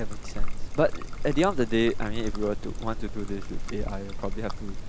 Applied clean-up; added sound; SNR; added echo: none; Trickle, dribble; -2 dB; none.